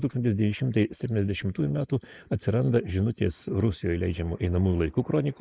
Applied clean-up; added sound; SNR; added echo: neural mask model Resemble Enhance denoiser.